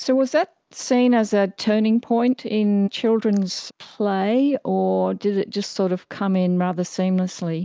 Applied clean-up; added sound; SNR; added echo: none; none; none; none.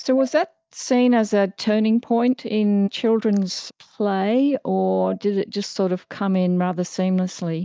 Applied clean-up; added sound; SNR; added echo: neural mask model DeepFilterNet 3.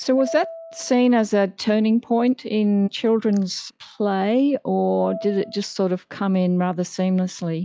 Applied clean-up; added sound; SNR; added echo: classical method log-MMSE.